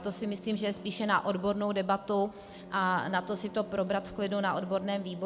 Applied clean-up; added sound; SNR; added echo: none; Bowed string instrument; 17 dB; none.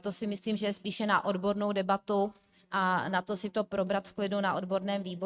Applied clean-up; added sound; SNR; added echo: neural mask model RNNoise.